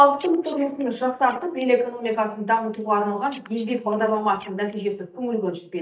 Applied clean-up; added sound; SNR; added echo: neural mask model DeepFilterNet 3.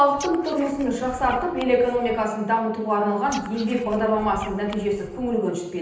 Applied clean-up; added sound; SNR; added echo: none; Frog; 17 dB; reverberation time 0.9 s.